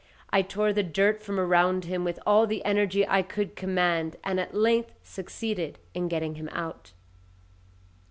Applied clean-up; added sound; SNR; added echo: none; none; none; none.